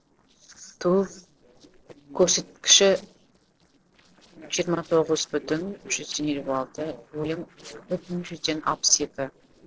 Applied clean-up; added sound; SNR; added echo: neural separator model SepFormer DNS4.